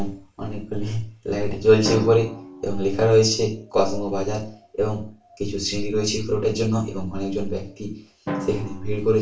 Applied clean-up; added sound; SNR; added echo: none; Drum; 16 dB; reverberation time 0.4 s.